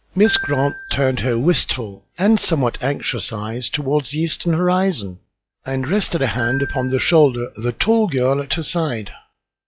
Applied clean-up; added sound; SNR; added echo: classical method log-MMSE.